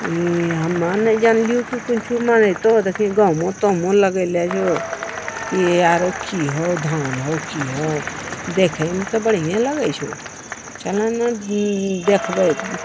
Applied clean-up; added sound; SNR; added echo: none; Applause / Crowd / Cheering; 12 dB; none.